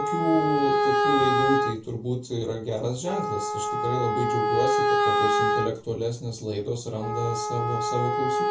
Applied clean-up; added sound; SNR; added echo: none; Wind instrument, woodwind instrument; -3 dB; reverberation time 0.2 s.